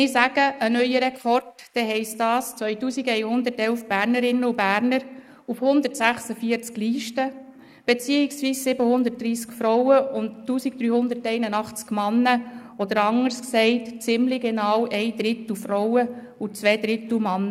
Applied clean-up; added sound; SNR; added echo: neural mask model Resemble Enhance denoiser.